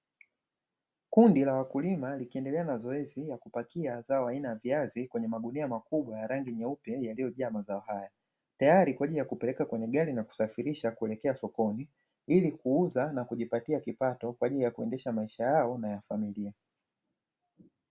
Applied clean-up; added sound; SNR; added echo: none; none; none; none.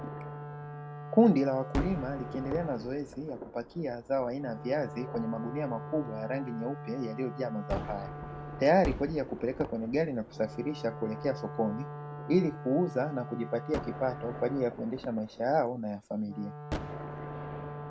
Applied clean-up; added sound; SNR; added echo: none; Gunshot, gunfire + Wind instrument, woodwind instrument; 9 dB; none.